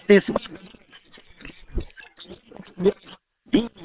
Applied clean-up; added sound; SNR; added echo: neural separator model SepFormer WHAM!.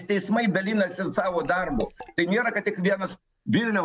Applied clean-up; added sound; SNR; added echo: none; Liquid; 19 dB; none.